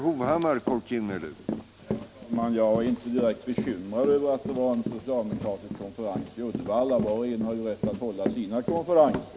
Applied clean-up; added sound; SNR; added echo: none; Run; 8 dB; none.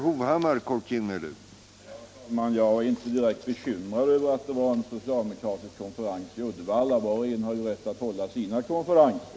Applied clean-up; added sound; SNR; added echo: none; none; none; none.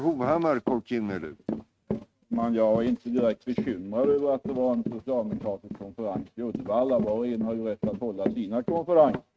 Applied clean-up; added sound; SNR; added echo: neural mask model RNNoise.